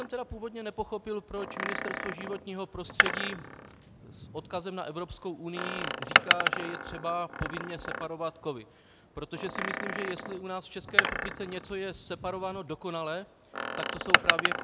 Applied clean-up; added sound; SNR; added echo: none; Door; -5 dB; none.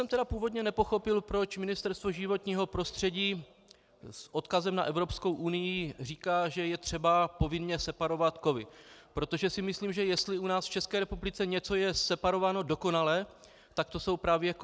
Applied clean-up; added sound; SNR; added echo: none; none; none; none.